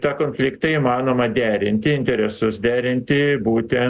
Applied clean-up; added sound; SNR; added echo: none; none; none; none.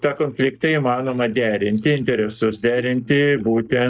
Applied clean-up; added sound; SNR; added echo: neural mask model DeepFilterNet 3.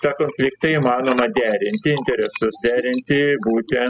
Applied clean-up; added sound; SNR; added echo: classical method spectral subtraction.